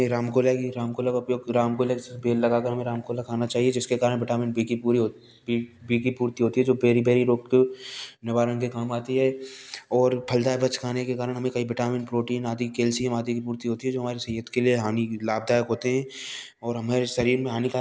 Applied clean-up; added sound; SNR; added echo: none; none; none; none.